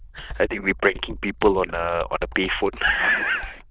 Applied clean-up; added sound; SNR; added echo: neural diffusion model UNIVERSE++.